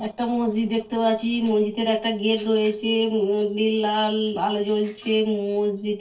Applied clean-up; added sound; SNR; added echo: neural separator model SepFormer DNS4.